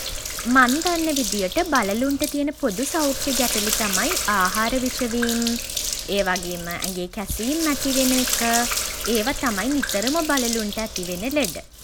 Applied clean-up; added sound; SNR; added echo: none; Sink (filling or washing); 4 dB; none.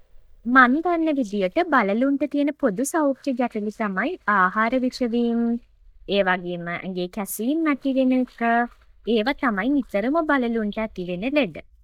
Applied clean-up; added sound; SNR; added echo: neural mask model DeepFilterNet 3.